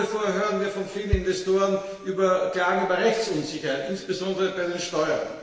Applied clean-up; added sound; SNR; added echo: none; Bass drum; 9 dB; reverberation time 1.5 s.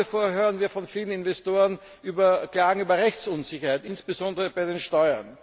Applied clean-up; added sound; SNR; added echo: none; none; none; none.